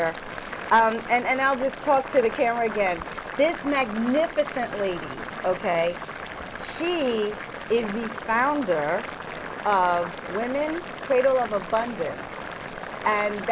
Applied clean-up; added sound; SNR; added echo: none; Boiling; 10 dB; none.